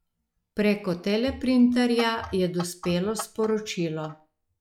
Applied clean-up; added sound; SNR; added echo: classical method log-MMSE.